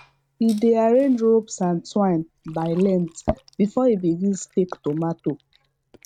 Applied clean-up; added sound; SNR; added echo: neural mask model RNNoise.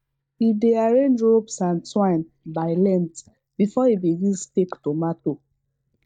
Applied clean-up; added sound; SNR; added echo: neural mask model DeepFilterNet 3.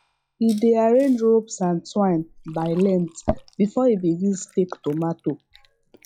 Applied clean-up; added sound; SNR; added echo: classical method log-MMSE.